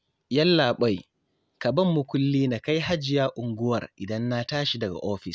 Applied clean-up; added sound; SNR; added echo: none; none; none; none.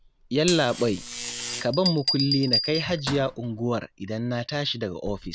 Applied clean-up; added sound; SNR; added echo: none; Bell + Buzz; 6 dB; none.